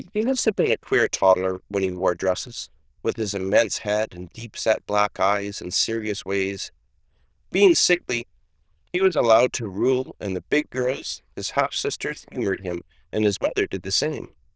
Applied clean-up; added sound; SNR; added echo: neural diffusion model UNIVERSE++.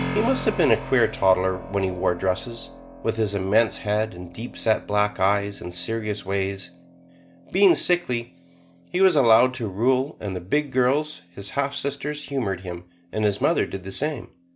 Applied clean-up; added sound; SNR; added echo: none; Keyboard (musical); 16 dB; none.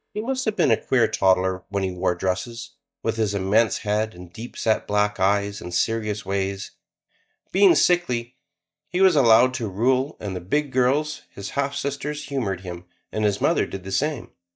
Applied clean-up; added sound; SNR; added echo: neural mask model DeepFilterNet 3.